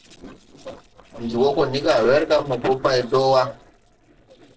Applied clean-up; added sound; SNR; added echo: neural separator model SepFormer DNS4.